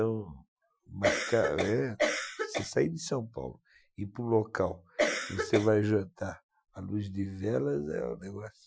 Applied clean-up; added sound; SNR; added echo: classical method Wiener filter.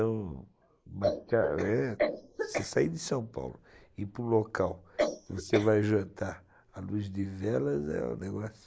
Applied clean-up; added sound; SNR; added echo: neural mask model Resemble Enhance denoiser.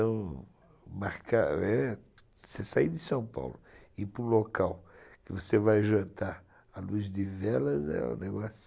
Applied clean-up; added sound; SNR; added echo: none; none; none; none.